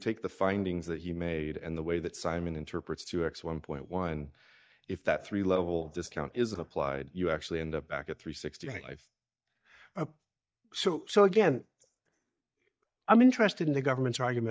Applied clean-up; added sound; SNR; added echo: neural mask model DeepFilterNet 3.